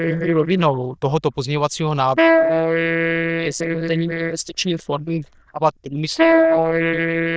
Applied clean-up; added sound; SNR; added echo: neural diffusion model UNIVERSE++.